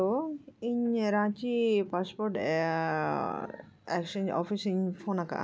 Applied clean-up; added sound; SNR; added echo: none; none; none; none.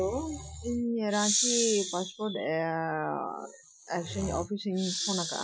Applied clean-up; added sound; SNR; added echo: classical method Wiener filter.